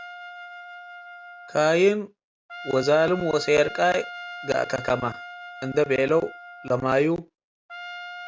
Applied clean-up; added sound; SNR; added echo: none; Trumpet; 14 dB; none.